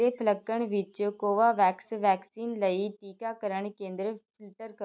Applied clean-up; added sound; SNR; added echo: none; none; none; none.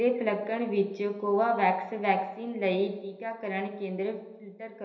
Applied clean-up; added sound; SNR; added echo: none; none; none; reverberation time 1.4 s.